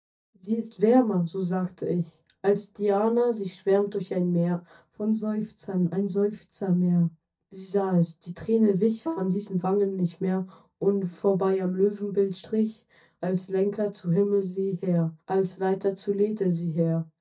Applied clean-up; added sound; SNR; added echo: neural mask model DeepFilterNet 3.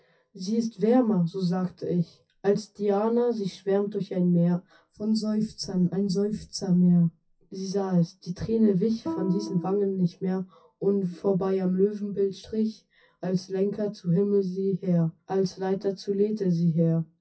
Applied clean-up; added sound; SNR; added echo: classical method WPE with log-MMSE.